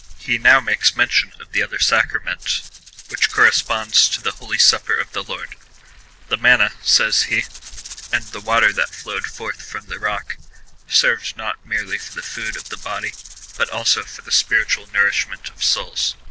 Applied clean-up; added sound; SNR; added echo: neural separator model SepFormer DNS4.